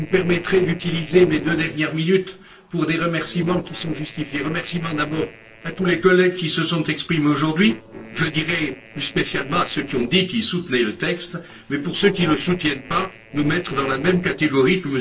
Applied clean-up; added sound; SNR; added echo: neural separator model SepFormer DNS4.